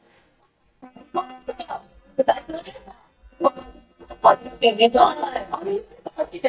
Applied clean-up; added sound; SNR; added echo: neural mask model DeepFilterNet 3.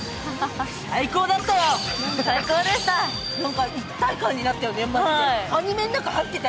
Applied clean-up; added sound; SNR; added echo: none; none; none; none.